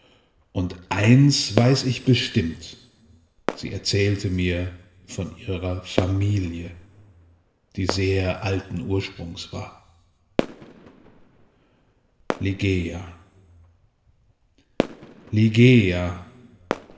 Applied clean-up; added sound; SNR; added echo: none; Fireworks; 11 dB; reverberation time 2.1 s.